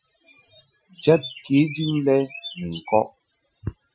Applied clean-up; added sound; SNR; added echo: classical method Wiener filter.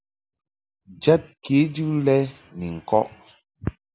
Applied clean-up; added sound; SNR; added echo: none; none; none; none.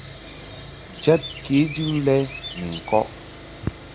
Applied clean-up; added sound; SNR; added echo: none; Chirp, tweet + Sawing; 13 dB; none.